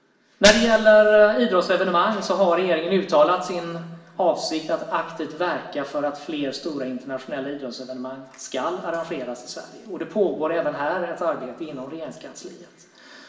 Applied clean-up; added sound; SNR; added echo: none; none; none; reverberation time 1.2 s.